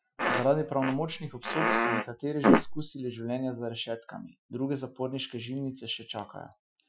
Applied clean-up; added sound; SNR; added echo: classical method Wiener filter.